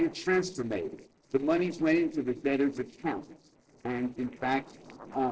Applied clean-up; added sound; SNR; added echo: neural separator model SepFormer DNS4.